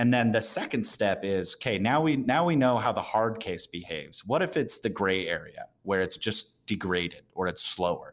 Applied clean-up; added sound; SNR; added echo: none; none; none; none.